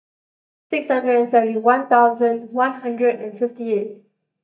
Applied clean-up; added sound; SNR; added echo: neural mask model DeepFilterNet 3.